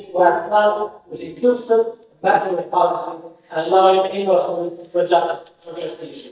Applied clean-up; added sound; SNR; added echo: neural mask model DeepFilterNet 3.